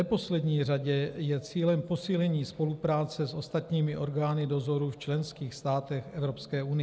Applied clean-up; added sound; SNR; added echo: none; none; none; none.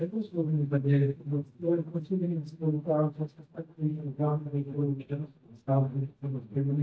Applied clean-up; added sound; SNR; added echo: neural mask model DeepFilterNet 3.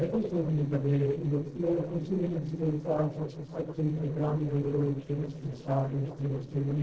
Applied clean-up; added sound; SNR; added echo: neural separator model SepFormer DNS4.